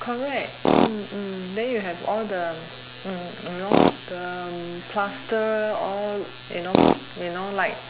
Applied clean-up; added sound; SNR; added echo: none; Tools; -1 dB; none.